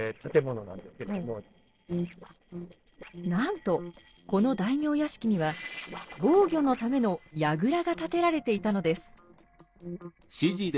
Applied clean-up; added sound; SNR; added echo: neural separator model SepFormer DNS4.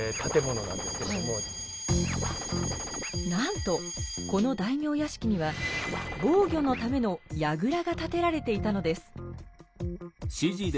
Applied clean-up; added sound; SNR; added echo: none; Scratching (performance technique) + Alarm; 10 dB; none.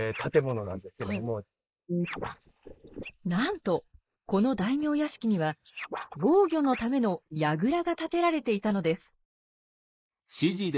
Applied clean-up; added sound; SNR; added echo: neural mask model Resemble Enhance denoiser.